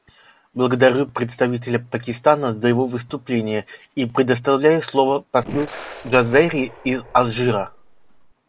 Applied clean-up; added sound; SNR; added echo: neural separator model SepFormer DNS4.